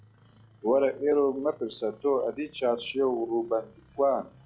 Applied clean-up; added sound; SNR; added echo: classical method log-MMSE.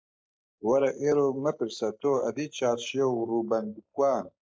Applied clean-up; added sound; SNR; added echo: neural mask model Resemble Enhance denoiser.